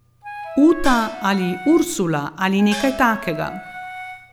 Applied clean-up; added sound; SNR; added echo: none; Gong + Wind instrument, woodwind instrument; 12 dB; none.